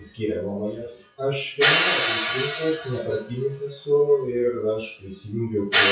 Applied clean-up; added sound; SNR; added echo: classical method WPE with log-MMSE.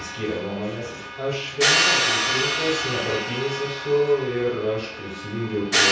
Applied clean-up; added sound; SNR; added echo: none; Crash cymbal; -1 dB; reverberation time 0.6 s.